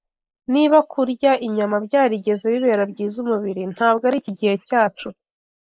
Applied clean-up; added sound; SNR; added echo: neural mask model Resemble Enhance denoiser.